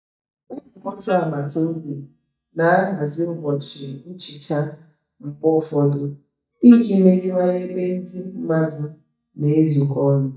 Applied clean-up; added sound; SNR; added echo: neural mask model DeepFilterNet 3.